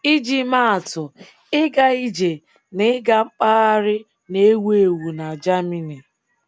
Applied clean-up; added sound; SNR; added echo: none; none; none; none.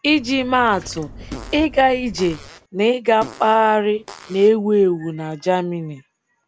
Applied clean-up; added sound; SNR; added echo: none; Trickle, dribble / Chirp, tweet + Fart; 18 dB; none.